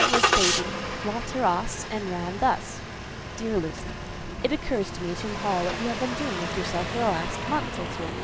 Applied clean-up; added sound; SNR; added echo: none; Engine starting; 0 dB; none.